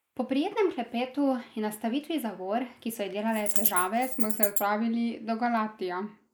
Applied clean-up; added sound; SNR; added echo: neural mask model Resemble Enhance denoiser.